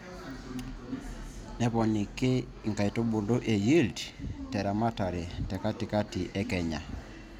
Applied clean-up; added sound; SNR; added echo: none; none; none; none.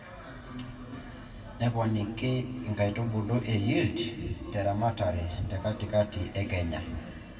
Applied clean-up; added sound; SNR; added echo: none; none; none; reverberation time 2.0 s.